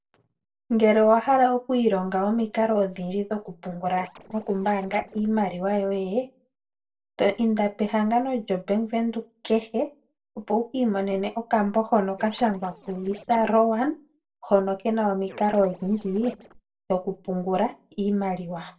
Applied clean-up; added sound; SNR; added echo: neural separator model SepFormer DNS4.